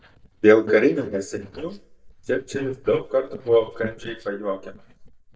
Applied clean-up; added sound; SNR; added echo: neural mask model DeepFilterNet 3.